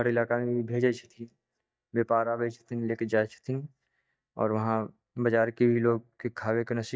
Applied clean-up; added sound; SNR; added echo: neural mask model DeepFilterNet 3.